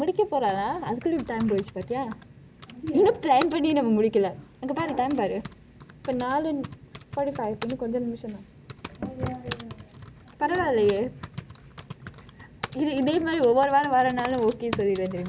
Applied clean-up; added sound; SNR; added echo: none; Typing; 17 dB; none.